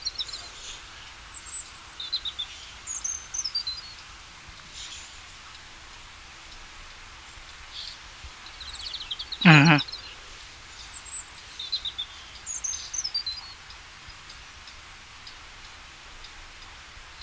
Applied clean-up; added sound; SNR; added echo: none; Bird vocalization, bird call, bird song; 7 dB; none.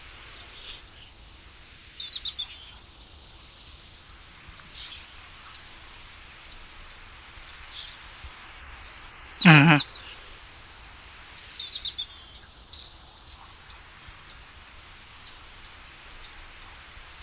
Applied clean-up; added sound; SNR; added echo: neural mask model Resemble Enhance denoiser.